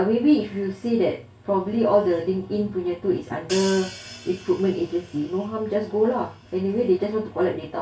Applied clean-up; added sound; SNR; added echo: none; Hi-hat; 17 dB; reverberation time 0.3 s.